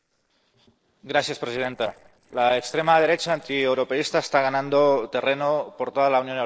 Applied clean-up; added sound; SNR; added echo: neural separator model SepFormer DNS4.